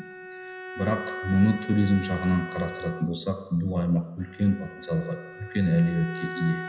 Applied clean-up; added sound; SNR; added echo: none; Bowed string instrument; 12 dB; reverberation time 0.9 s.